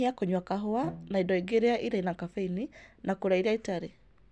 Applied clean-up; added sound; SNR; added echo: none; Bowed string instrument; 15 dB; none.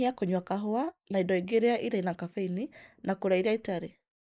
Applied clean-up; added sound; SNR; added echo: neural mask model Resemble Enhance denoiser.